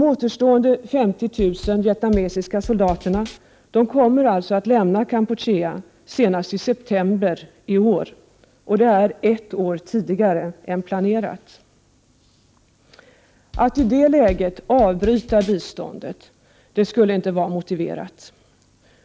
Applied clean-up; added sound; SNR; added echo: none; Drum kit; 13 dB; none.